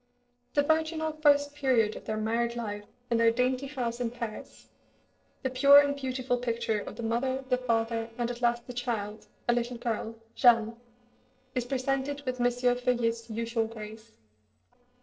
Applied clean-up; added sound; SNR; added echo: neural separator model SepFormer DNS4.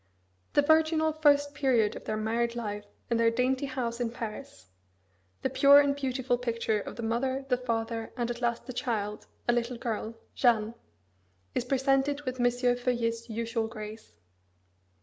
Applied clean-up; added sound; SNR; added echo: none; none; none; none.